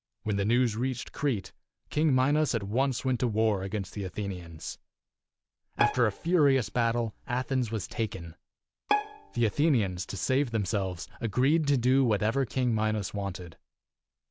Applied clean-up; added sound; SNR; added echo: none; Bowed string instrument; 8 dB; none.